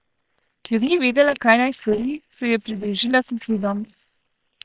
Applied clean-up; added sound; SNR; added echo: neural separator model SepFormer WHAM!.